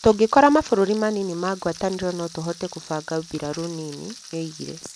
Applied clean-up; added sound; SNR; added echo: none; Frying (food); 18 dB; none.